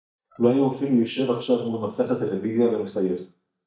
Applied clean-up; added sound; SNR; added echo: neural mask model DeepFilterNet 3.